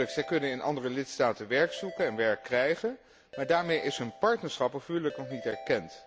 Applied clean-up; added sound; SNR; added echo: none; Ringtone / Keyboard (musical); 15 dB; none.